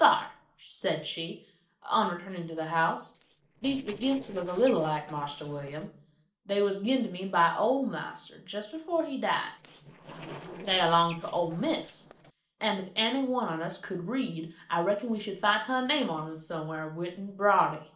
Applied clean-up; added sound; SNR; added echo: neural separator model SepFormer DNS4.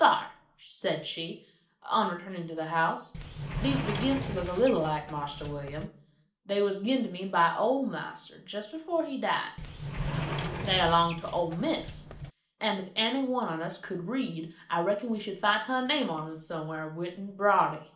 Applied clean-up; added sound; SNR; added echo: none; Sliding door; 6 dB; reverberation time 0.4 s.